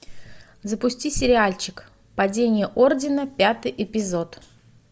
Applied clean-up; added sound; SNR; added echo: none; none; none; none.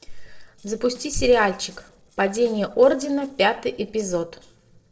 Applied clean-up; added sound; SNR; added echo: neural separator model SepFormer DNS4.